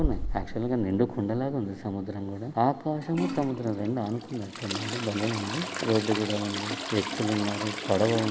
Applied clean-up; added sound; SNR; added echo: none; Trickle, dribble / Toilet flush; 6 dB; none.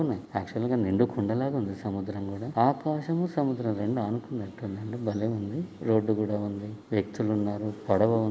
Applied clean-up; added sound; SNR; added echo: none; none; none; none.